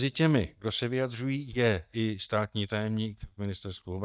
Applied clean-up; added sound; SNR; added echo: neural mask model DeepFilterNet 3.